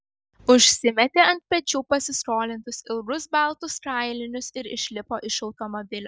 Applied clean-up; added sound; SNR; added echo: none; none; none; none.